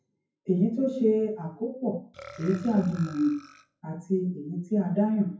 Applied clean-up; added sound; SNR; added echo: classical method WPE with log-MMSE.